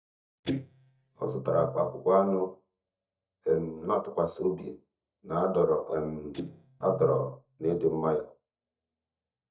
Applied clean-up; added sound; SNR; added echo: neural mask model DeepFilterNet 3.